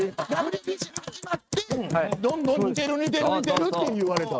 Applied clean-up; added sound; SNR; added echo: neural mask model RNNoise.